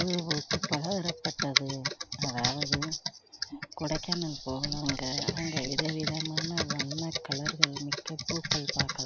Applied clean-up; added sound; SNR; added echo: none; Computer keyboard; -2 dB; none.